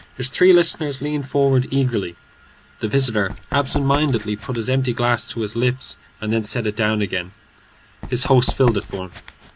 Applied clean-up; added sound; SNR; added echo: none; Run; 15 dB; none.